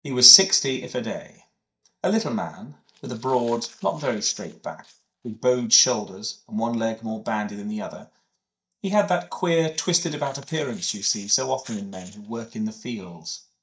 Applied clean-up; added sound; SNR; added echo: neural mask model DeepFilterNet 3.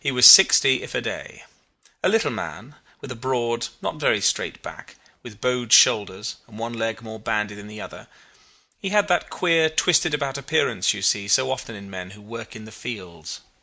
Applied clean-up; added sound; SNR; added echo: none; none; none; none.